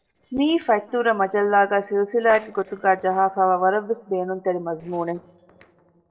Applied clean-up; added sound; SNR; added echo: neural separator model SepFormer DNS4.